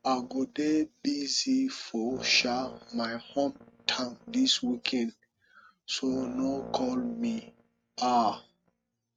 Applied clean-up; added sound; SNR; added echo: neural mask model RNNoise.